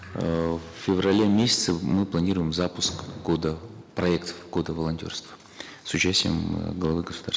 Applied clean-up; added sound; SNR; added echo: none; none; none; none.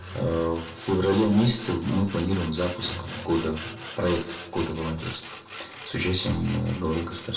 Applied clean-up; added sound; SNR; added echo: none; Sawing; 11 dB; reverberation time 0.3 s.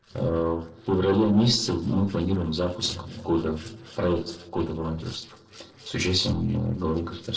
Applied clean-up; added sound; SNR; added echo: neural separator model SepFormer DNS4.